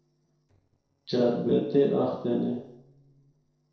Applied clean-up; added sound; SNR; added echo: neural separator model SepFormer DNS4.